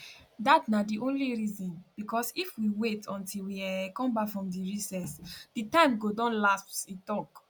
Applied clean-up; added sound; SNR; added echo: none; none; none; none.